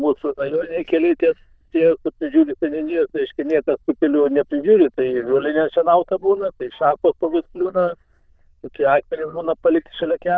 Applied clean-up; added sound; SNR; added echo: neural diffusion model UNIVERSE++.